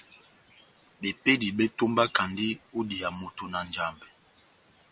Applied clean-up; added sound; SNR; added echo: none; none; none; none.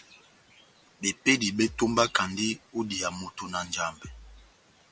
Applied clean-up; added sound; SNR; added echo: none; Bass drum; 16 dB; none.